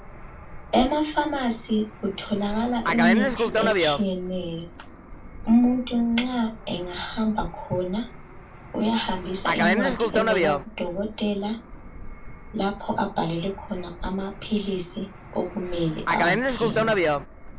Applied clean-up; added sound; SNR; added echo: none; Fixed-wing aircraft, airplane; 2 dB; reverberation time 0.2 s.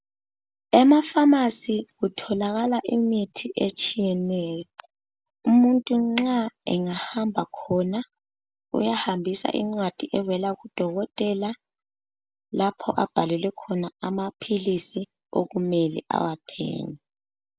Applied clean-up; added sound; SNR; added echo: none; none; none; none.